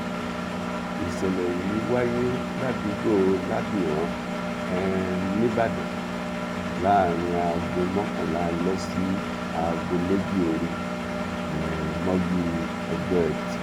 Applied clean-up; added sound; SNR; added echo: none; Engine; 2 dB; none.